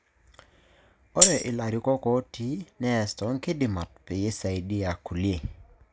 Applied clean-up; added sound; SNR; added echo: none; Tambourine; -3 dB; none.